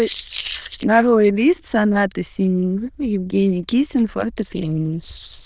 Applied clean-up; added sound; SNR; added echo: neural diffusion model UNIVERSE++.